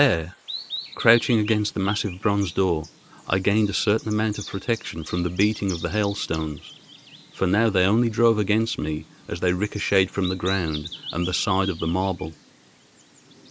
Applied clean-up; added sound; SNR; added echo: neural mask model Resemble Enhance denoiser.